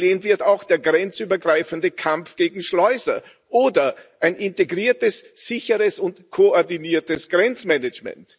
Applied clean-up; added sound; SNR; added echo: none; none; none; none.